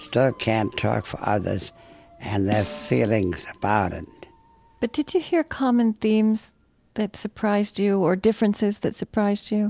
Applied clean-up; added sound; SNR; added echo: none; Snare drum; 13 dB; none.